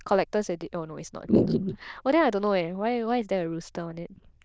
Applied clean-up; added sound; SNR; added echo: neural diffusion model UNIVERSE++.